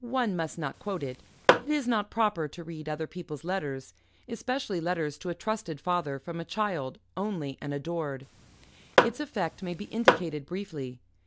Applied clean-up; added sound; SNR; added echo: none; Tap / Hammer; -4 dB; none.